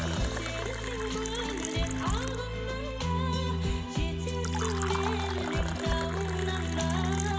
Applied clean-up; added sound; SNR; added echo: none; Fill (with liquid); 10 dB; reverberation time 0.7 s.